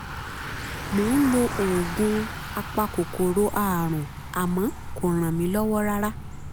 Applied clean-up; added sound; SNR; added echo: none; Bicycle; 8 dB; none.